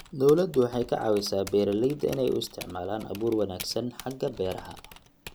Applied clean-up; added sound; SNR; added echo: none; Typing; 19 dB; none.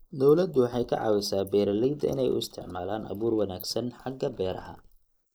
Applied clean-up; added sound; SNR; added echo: neural mask model Resemble Enhance denoiser.